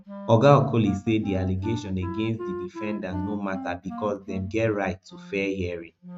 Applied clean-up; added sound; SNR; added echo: neural mask model RNNoise.